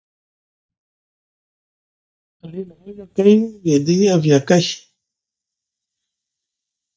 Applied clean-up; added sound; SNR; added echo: neural mask model DeepFilterNet 3.